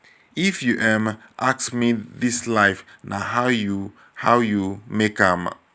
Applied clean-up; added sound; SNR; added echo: none; none; none; none.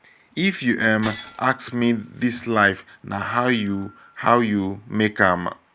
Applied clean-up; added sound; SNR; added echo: none; Bell + Shatter; 17 dB; none.